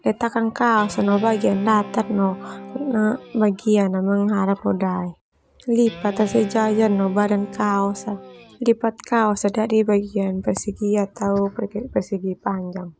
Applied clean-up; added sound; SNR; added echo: none; Guitar; 15 dB; none.